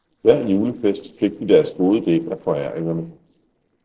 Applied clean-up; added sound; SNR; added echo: neural separator model SepFormer DNS4.